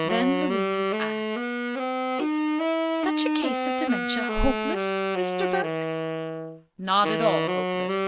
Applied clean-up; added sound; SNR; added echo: none; Wind instrument, woodwind instrument; -3 dB; none.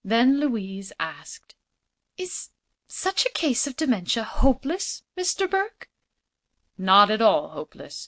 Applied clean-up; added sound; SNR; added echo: none; none; none; none.